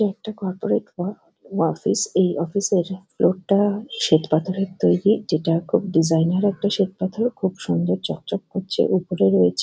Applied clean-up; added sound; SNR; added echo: none; none; none; none.